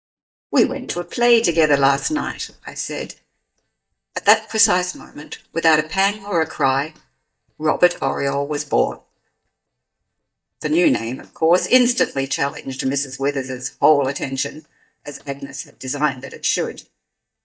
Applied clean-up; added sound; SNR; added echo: neural mask model DeepFilterNet 3.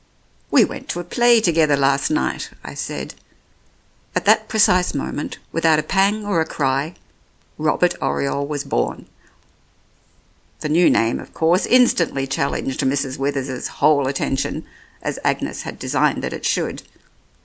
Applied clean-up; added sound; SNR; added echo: none; none; none; none.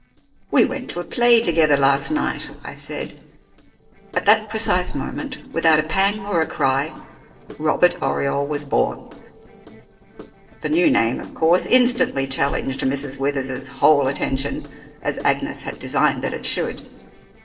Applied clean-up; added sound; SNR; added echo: neural separator model SepFormer DNS4.